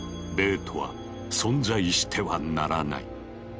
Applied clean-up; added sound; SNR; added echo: none; none; none; none.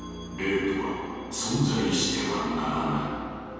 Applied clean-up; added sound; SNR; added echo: none; none; none; reverberation time 2.1 s.